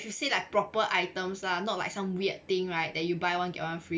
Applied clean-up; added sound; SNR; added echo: none; none; none; none.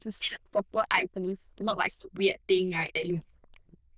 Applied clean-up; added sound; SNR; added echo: neural diffusion model UNIVERSE++.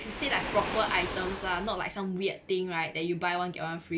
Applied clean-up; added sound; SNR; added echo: none; Waves, surf; 8 dB; none.